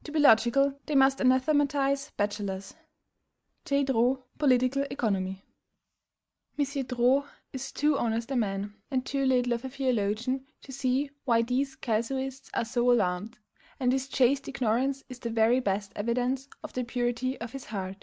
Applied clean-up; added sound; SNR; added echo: neural mask model Resemble Enhance denoiser.